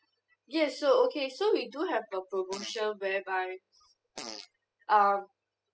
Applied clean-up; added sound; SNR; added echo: classical method spectral subtraction.